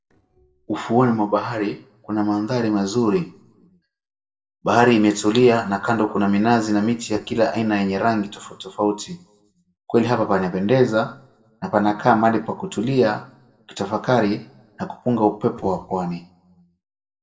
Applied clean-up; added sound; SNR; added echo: neural separator model SepFormer DNS4.